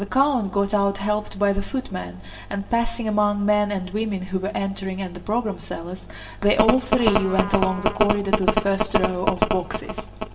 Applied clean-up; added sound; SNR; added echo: none; Trumpet; 15 dB; reverberation time 1.7 s.